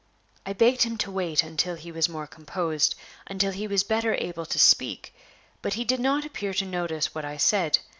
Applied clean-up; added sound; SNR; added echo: none; none; none; none.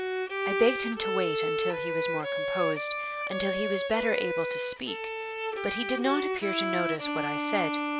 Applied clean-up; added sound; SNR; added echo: none; Bowed string instrument; 1 dB; none.